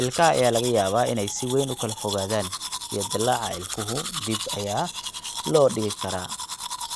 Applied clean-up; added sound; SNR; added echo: none; Domestic sounds, home sounds; 7 dB; none.